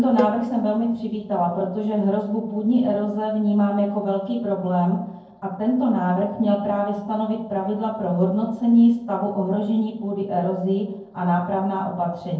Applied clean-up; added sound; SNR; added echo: neural separator model SepFormer DNS4.